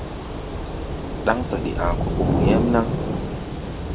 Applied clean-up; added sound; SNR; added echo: none; Thunder / Rain; -3 dB; none.